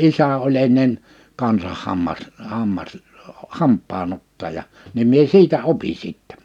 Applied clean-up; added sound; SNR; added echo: none; none; none; none.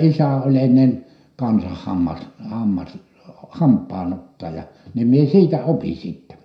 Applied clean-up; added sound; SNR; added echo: none; none; none; reverberation time 0.5 s.